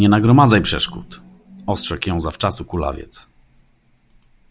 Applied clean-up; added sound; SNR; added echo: none; none; none; none.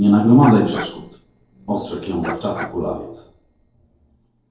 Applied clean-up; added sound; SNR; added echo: neural separator model SepFormer DNS4.